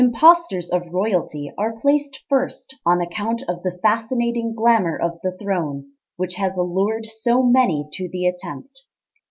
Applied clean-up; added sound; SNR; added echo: none; none; none; none.